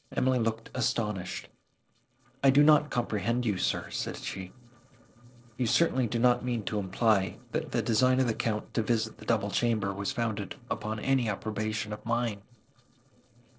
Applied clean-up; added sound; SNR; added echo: neural separator model SepFormer DNS4.